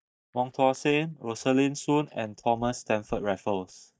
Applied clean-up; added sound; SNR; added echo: neural mask model DeepFilterNet 3.